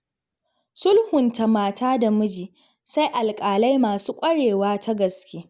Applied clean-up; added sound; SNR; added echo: none; none; none; none.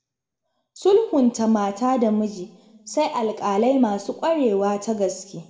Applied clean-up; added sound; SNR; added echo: none; none; none; reverberation time 0.9 s.